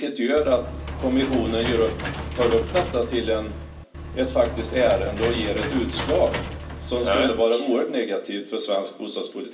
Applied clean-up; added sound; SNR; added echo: none; Engine / Mechanisms; 7 dB; reverberation time 0.3 s.